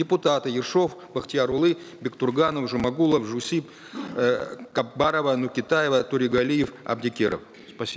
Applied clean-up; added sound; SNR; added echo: none; none; none; none.